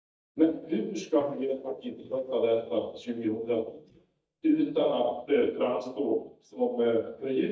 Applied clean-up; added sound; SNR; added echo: neural mask model DeepFilterNet 3.